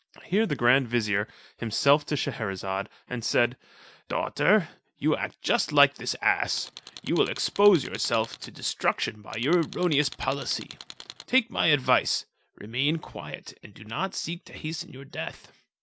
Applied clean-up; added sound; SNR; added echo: none; Tools; 17 dB; none.